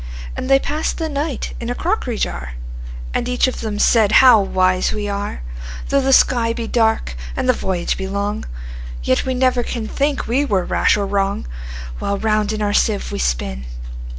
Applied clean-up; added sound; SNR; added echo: none; none; none; none.